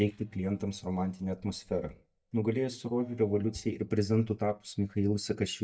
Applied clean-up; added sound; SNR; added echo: neural mask model DeepFilterNet 3.